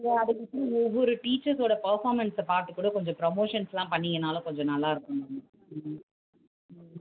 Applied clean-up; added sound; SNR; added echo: none; none; none; none.